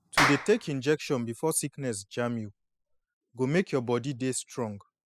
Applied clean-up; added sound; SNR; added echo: classical method spectral subtraction.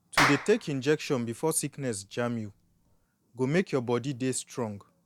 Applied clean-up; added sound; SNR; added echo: none; Clapping; 4 dB; none.